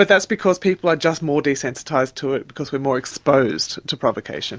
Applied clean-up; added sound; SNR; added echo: none; none; none; none.